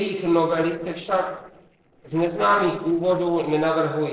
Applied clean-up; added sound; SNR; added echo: neural separator model SepFormer DNS4.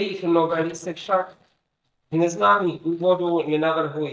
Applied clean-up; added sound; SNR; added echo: neural mask model DeepFilterNet 3.